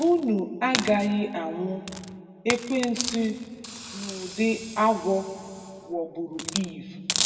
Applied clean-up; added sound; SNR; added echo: none; Hiss; 8 dB; reverberation time 1.9 s.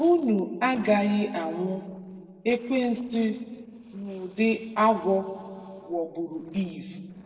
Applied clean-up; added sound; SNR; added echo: neural separator model SepFormer DNS4.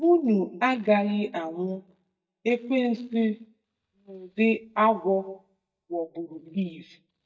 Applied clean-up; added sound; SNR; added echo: neural mask model DeepFilterNet 3.